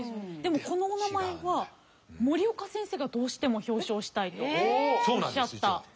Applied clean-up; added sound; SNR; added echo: none; none; none; none.